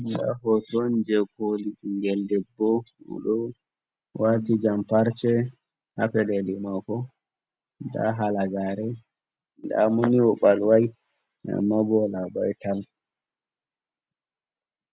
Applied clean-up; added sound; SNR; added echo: none; none; none; none.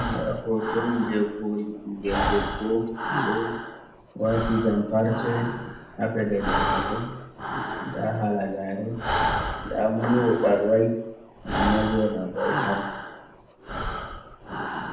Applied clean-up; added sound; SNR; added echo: none; Breathing; 4 dB; reverberation time 0.7 s.